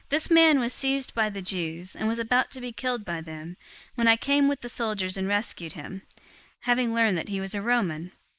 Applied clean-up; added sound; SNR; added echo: neural mask model Resemble Enhance denoiser.